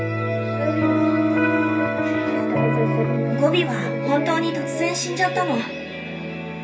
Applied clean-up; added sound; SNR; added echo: none; Electric guitar; 0 dB; reverberation time 0.3 s.